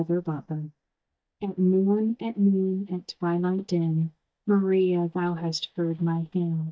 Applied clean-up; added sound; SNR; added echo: neural mask model DeepFilterNet 3.